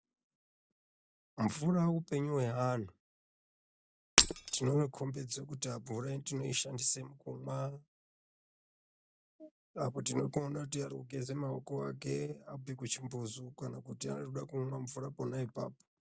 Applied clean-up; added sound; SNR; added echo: none; Shatter; -4 dB; none.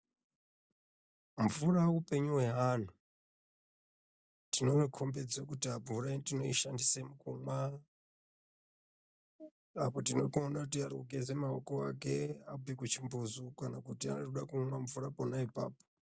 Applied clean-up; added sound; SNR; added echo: none; none; none; none.